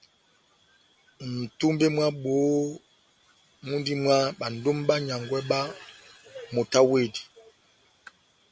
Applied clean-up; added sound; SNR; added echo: none; none; none; none.